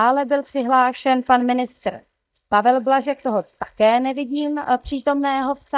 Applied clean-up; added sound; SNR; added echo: neural mask model DeepFilterNet 3.